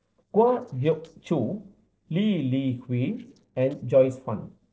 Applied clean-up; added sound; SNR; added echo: neural separator model SepFormer DNS4.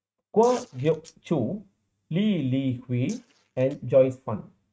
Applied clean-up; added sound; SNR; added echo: neural mask model RNNoise.